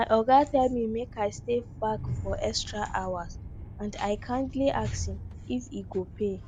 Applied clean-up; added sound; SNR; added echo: none; Train; 10 dB; none.